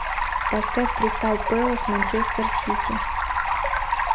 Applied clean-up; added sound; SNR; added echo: none; Stream; -3 dB; none.